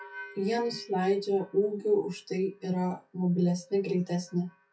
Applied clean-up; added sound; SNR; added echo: classical method WPE with log-MMSE.